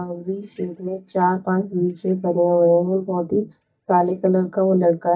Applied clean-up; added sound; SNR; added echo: neural mask model DeepFilterNet 3.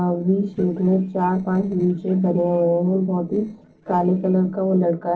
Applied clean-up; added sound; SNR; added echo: neural separator model SepFormer DNS4.